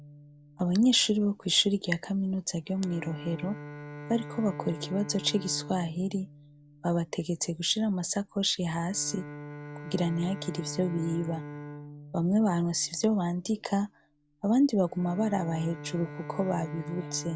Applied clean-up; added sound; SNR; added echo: none; Bowed string instrument; 14 dB; none.